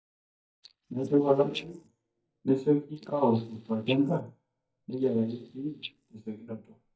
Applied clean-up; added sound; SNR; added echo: neural mask model DeepFilterNet 3.